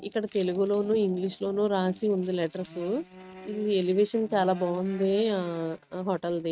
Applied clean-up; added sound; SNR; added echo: neural mask model RNNoise.